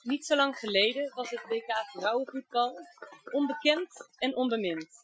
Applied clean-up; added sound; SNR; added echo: classical method Wiener filter.